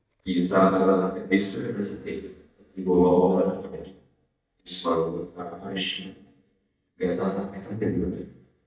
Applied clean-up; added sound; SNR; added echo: neural mask model DeepFilterNet 3.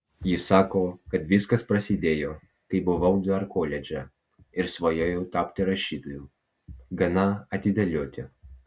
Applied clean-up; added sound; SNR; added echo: none; none; none; none.